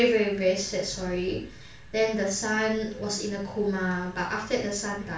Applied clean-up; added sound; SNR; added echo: none; none; none; reverberation time 0.3 s.